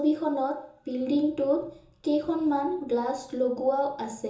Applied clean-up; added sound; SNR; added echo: none; none; none; reverberation time 0.6 s.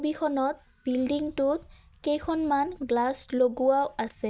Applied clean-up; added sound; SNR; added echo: none; none; none; none.